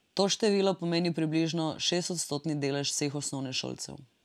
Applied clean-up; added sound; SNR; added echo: none; none; none; none.